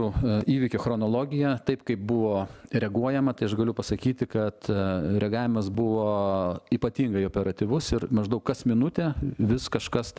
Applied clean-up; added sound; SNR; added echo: none; none; none; none.